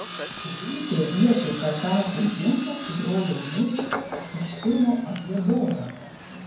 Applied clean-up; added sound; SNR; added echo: none; Tools; 7 dB; reverberation time 0.9 s.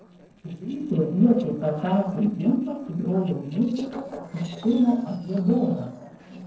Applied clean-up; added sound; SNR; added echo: neural separator model SepFormer DNS4.